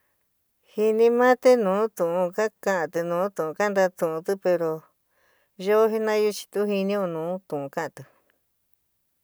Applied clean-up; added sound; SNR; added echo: none; none; none; none.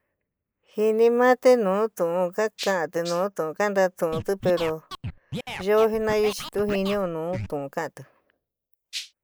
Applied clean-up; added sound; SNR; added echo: neural mask model Resemble Enhance denoiser.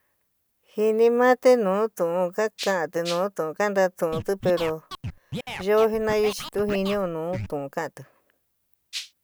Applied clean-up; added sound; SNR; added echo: none; Rattle (instrument) + Scratching (performance technique); 11 dB; none.